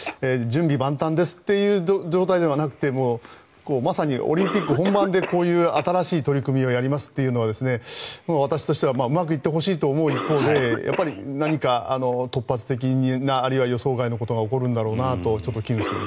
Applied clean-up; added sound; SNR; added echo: none; Cough; 14 dB; none.